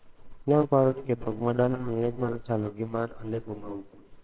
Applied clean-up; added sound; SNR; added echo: neural separator model SepFormer WHAMR!.